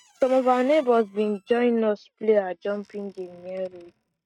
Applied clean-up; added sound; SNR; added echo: neural mask model RNNoise.